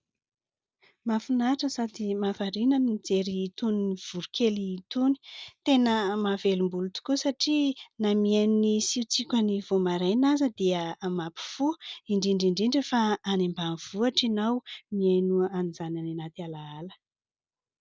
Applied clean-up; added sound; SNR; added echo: none; none; none; none.